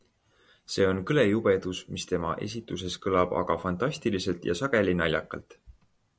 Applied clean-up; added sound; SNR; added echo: none; none; none; none.